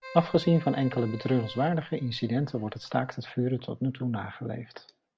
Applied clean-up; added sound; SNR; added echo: none; Keyboard (musical); 20 dB; none.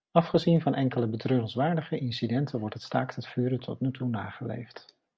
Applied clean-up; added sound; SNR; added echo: none; none; none; none.